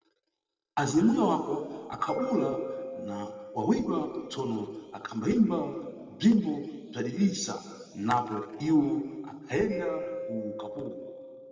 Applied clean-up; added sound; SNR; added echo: none; Mallet percussion; 13 dB; reverberation time 2.1 s.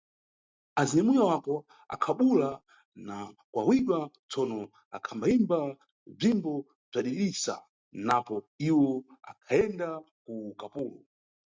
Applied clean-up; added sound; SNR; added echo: none; none; none; none.